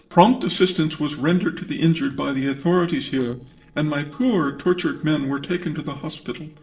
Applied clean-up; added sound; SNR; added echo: neural separator model SepFormer DNS4.